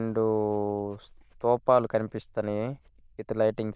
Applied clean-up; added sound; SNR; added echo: neural diffusion model UNIVERSE++.